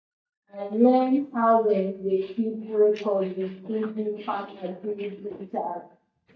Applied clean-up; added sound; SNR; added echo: neural mask model DeepFilterNet 3.